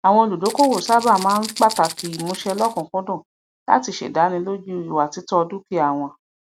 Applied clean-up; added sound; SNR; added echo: none; Rattle (instrument); 13 dB; none.